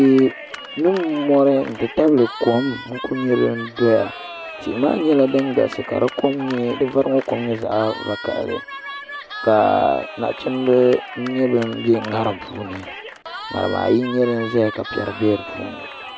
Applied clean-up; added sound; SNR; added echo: none; Cheering; 14 dB; none.